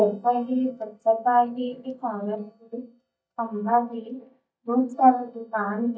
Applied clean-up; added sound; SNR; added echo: neural mask model DeepFilterNet 3.